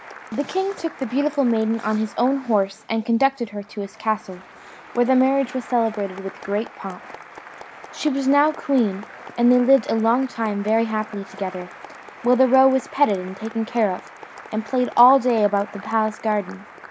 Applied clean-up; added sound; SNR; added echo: none; Applause; 19 dB; none.